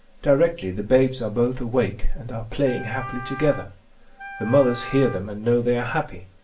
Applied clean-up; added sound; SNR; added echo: none; Wind instrument, woodwind instrument; 14 dB; reverberation time 0.3 s.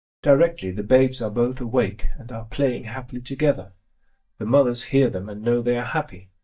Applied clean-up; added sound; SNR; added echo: neural mask model DeepFilterNet 3.